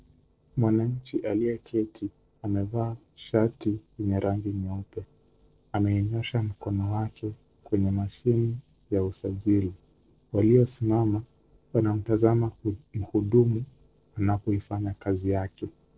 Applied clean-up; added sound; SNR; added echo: neural separator model SepFormer DNS4.